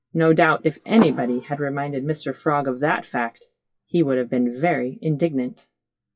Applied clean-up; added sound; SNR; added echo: classical method WPE with log-MMSE.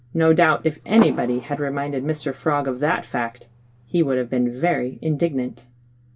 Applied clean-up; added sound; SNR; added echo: none; Car; 14 dB; reverberation time 0.1 s.